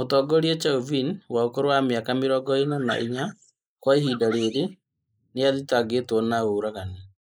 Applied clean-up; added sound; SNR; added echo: neural mask model Resemble Enhance denoiser.